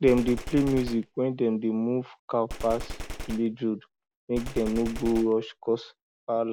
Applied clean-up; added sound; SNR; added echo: none; Gunshot, gunfire; 11 dB; none.